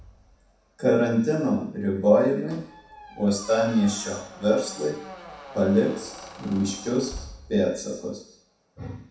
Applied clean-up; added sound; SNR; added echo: none; Squeak; 19 dB; reverberation time 0.7 s.